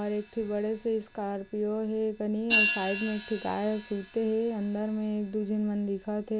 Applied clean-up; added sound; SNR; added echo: none; Hi-hat; 6 dB; none.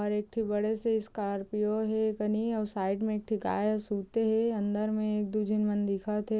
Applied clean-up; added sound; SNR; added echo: none; none; none; none.